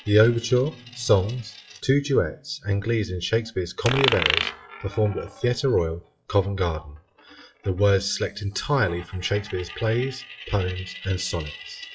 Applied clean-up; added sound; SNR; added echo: classical method WPE with log-MMSE.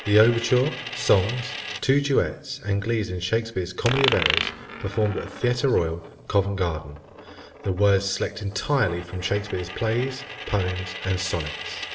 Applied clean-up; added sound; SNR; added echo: none; Coin (dropping); 10 dB; reverberation time 1.8 s.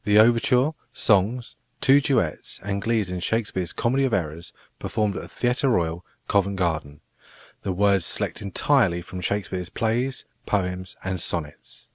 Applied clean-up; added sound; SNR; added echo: none; none; none; none.